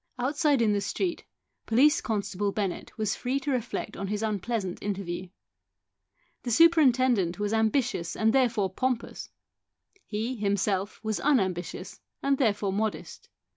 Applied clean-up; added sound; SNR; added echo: none; none; none; none.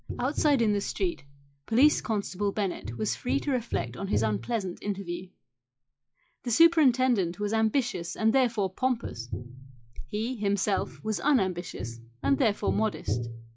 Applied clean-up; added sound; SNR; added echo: classical method log-MMSE.